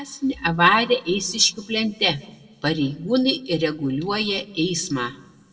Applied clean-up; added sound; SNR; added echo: none; none; none; reverberation time 0.8 s.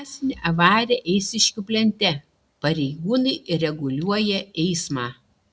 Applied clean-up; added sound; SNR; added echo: none; none; none; none.